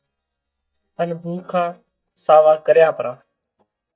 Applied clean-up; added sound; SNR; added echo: neural mask model DeepFilterNet 3.